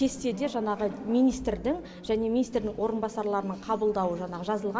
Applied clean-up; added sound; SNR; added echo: none; none; none; none.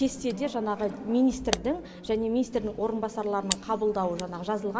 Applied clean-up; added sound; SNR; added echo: none; Camera; 13 dB; none.